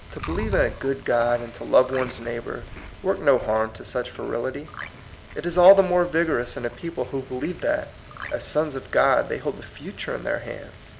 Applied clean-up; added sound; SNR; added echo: none; Marimba, xylophone + Chewing, mastication; 14 dB; none.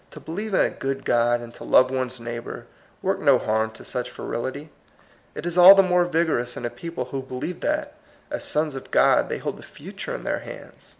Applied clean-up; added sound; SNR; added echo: none; none; none; none.